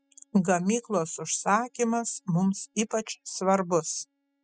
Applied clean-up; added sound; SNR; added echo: classical method spectral subtraction.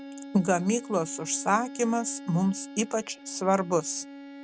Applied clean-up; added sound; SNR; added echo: none; Bowed string instrument; 14 dB; none.